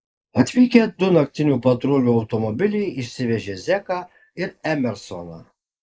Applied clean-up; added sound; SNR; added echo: neural mask model Resemble Enhance denoiser.